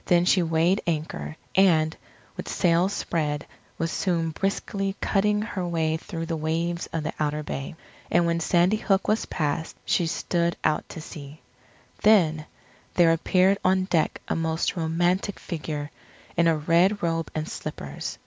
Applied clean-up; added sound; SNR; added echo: none; none; none; none.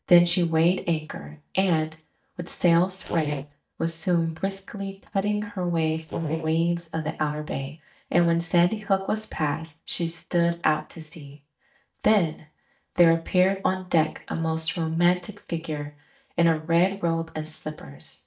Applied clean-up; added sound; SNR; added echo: neural mask model DeepFilterNet 3.